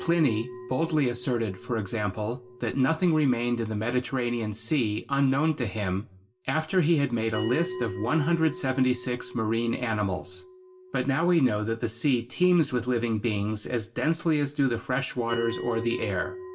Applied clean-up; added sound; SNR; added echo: none; Bell; 15 dB; reverberation time 0.2 s.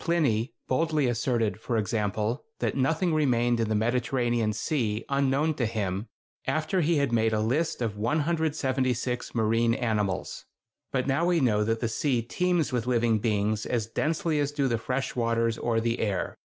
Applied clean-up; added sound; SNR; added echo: none; none; none; none.